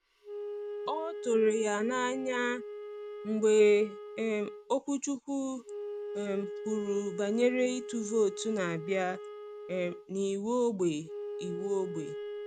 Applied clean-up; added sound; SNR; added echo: none; Wind instrument, woodwind instrument; 10 dB; none.